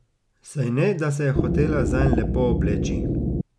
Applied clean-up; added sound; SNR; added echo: none; Wind instrument, woodwind instrument; -3 dB; none.